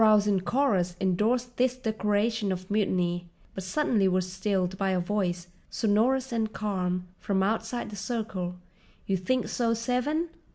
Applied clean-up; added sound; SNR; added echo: none; none; none; none.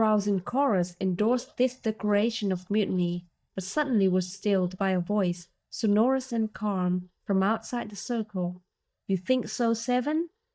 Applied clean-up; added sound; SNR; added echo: neural mask model DeepFilterNet 3.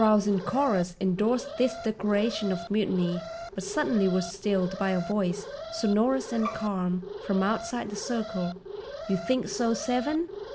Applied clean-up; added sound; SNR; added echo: none; Bowed string instrument + Alarm; 11 dB; none.